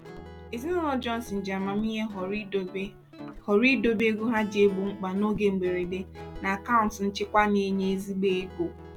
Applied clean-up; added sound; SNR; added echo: none; Guitar; 16 dB; none.